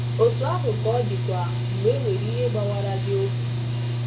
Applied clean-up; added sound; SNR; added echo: none; Mechanical fan / Engine; -2 dB; reverberation time 0.2 s.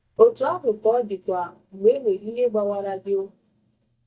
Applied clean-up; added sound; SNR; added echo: neural mask model DeepFilterNet 3.